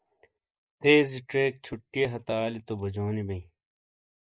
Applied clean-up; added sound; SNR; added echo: neural mask model Resemble Enhance denoiser.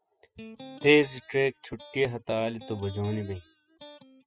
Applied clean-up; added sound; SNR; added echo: classical method spectral subtraction.